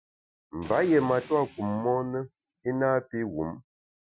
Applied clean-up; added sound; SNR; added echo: classical method Wiener filter.